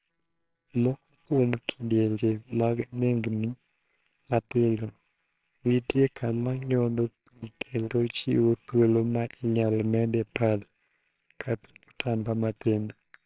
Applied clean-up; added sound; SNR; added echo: neural separator model SepFormer WHAMR!.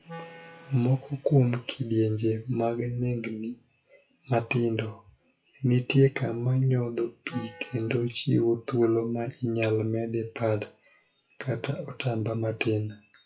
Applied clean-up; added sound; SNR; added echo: classical method WPE with log-MMSE.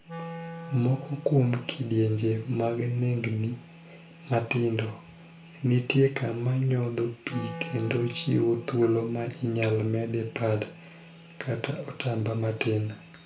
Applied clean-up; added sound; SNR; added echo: none; Wind instrument, woodwind instrument; 17 dB; reverberation time 0.4 s.